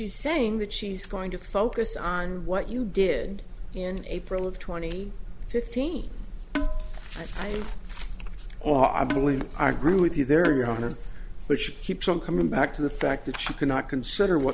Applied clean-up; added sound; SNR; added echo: none; Percussion; 8 dB; none.